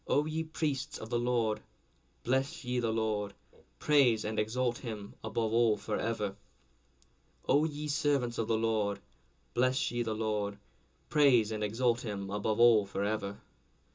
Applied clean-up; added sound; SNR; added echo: none; none; none; reverberation time 0.2 s.